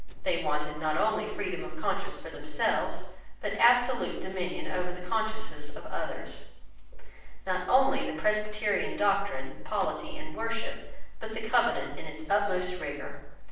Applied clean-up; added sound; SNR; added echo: neural separator model SepFormer DNS4.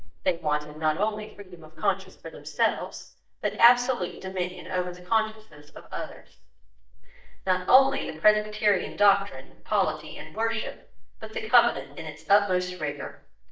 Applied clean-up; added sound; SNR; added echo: neural mask model DeepFilterNet 3.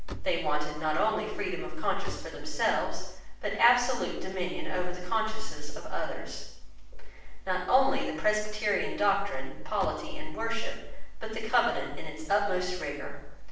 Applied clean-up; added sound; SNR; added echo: none; Slam; 19 dB; reverberation time 0.7 s.